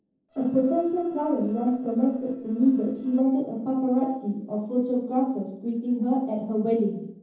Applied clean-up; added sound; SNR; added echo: neural separator model SepFormer DNS4.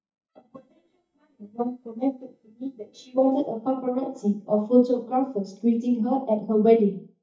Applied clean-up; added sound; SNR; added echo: neural mask model DeepFilterNet 3.